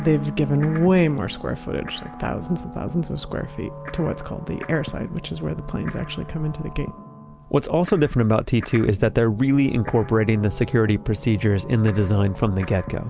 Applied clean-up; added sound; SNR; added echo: none; none; none; none.